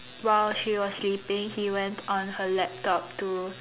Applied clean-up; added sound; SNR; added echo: none; none; none; none.